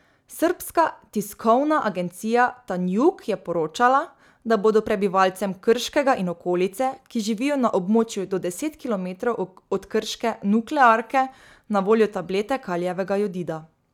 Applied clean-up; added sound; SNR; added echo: none; none; none; none.